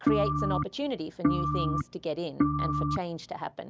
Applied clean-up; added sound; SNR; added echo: none; Organ; -5 dB; none.